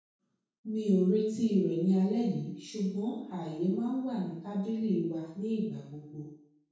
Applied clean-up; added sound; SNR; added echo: none; none; none; reverberation time 0.6 s.